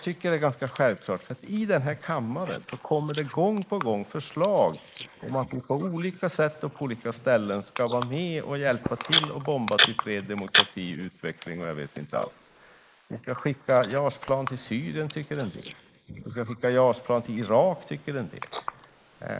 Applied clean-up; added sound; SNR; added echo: neural mask model Resemble Enhance denoiser.